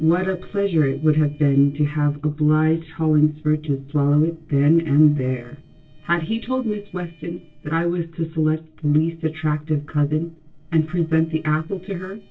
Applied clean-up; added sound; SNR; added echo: neural separator model SepFormer DNS4.